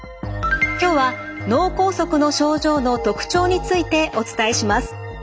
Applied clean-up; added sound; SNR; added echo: none; none; none; none.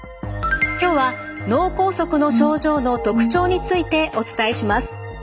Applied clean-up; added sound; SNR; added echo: none; Brass instrument; 3 dB; none.